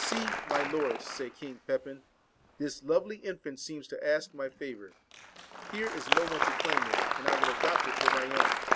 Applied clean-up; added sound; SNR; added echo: none; Applause; -2 dB; none.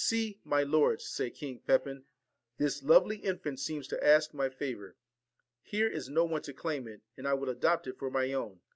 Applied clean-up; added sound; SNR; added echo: none; none; none; none.